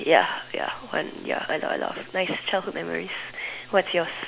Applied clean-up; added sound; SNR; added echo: none; none; none; none.